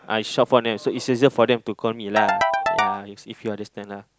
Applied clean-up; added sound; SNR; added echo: none; Ringtone / Keyboard (musical); 1 dB; none.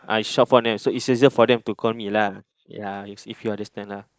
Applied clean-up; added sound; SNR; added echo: neural mask model Resemble Enhance denoiser.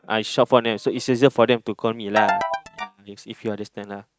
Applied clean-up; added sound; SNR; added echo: neural mask model RNNoise.